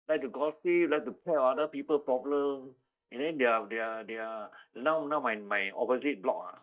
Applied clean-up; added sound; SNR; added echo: neural mask model DeepFilterNet 3.